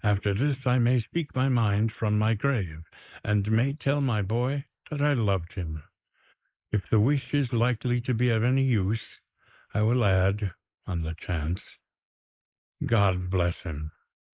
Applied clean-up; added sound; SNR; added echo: neural mask model Resemble Enhance denoiser.